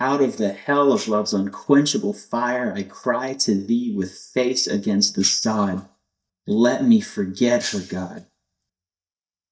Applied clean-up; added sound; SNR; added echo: neural mask model DeepFilterNet 3.